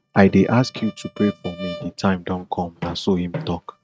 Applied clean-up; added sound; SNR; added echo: neural mask model RNNoise.